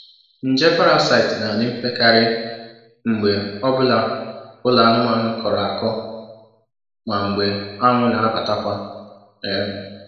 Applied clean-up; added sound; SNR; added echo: none; none; none; reverberation time 1.1 s.